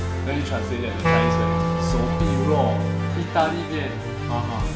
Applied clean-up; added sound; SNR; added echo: none; Musical instrument + Wind instrument, woodwind instrument; -5 dB; none.